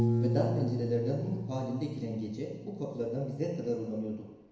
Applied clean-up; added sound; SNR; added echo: none; Piano; 1 dB; reverberation time 1.0 s.